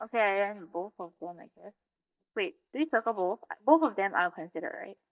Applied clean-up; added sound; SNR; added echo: neural mask model DeepFilterNet 3.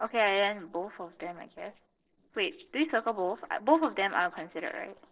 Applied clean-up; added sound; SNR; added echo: neural separator model SepFormer DNS4.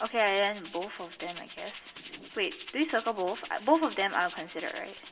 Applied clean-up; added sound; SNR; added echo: none; Rattle (instrument); 16 dB; reverberation time 0.4 s.